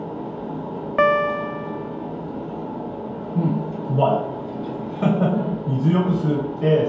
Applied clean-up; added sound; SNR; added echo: none; Piano; 1 dB; reverberation time 0.6 s.